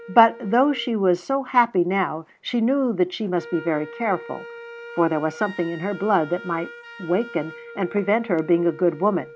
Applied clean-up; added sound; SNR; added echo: none; Wind instrument, woodwind instrument; 18 dB; none.